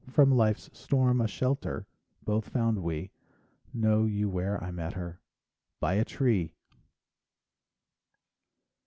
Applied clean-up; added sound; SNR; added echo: none; none; none; none.